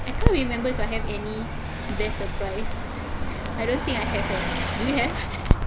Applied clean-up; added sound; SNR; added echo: none; Crackle + Vehicle; -4 dB; none.